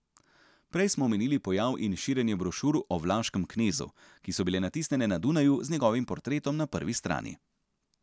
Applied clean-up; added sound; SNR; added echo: none; none; none; none.